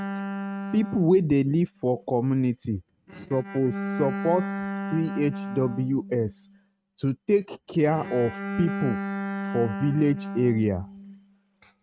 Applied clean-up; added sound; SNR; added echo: neural mask model RNNoise.